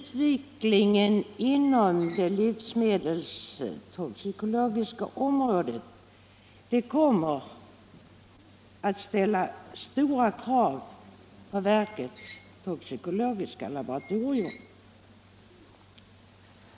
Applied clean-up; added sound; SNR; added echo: none; Squeak; 16 dB; none.